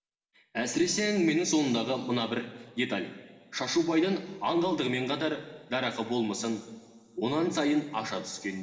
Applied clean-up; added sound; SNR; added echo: none; none; none; reverberation time 2.1 s.